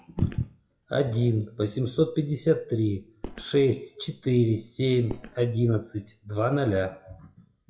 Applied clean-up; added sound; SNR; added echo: classical method WPE with log-MMSE.